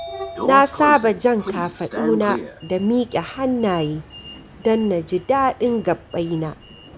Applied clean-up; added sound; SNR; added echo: none; Sliding door; 11 dB; none.